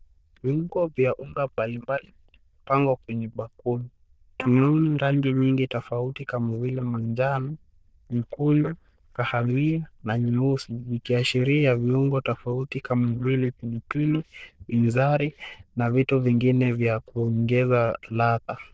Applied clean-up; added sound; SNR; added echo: neural diffusion model UNIVERSE++.